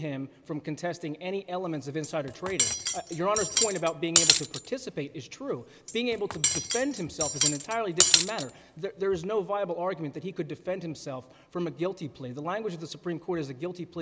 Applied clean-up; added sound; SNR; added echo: none; Cutlery, silverware; -3 dB; none.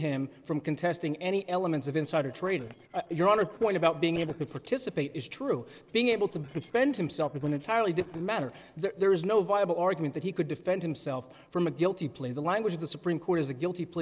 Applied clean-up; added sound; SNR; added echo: neural separator model SepFormer DNS4.